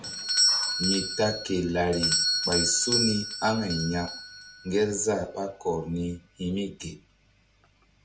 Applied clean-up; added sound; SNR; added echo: none; Doorbell; 1 dB; none.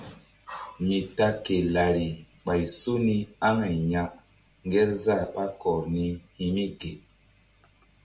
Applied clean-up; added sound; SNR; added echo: none; none; none; none.